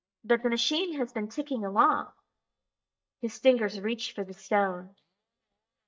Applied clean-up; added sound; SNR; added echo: neural mask model DeepFilterNet 3.